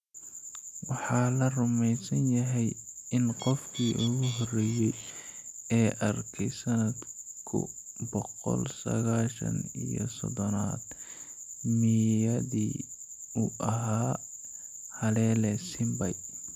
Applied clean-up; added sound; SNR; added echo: none; Bird; 14 dB; none.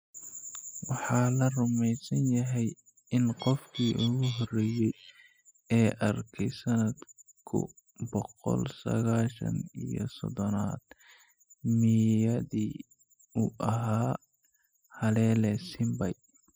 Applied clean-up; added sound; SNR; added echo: classical method spectral subtraction.